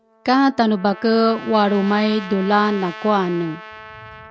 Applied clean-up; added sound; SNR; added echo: none; Trumpet; 17 dB; none.